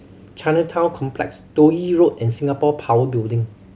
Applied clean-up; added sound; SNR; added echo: none; none; none; none.